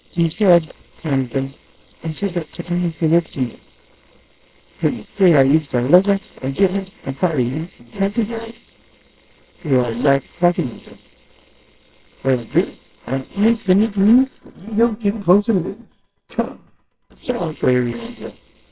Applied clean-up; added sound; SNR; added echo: neural separator model SepFormer WHAMR!.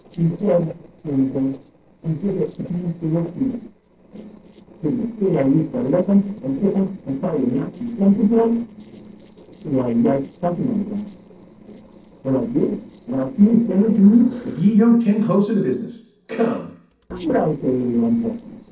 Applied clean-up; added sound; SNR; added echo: neural separator model SepFormer DNS4.